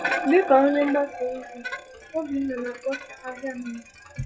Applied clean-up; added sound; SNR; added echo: classical method log-MMSE.